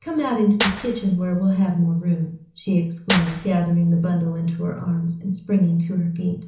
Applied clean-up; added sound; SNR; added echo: none; Clapping / Drum kit; 11 dB; reverberation time 1.2 s.